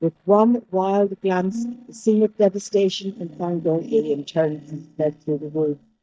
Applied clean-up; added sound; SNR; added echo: neural mask model DeepFilterNet 3.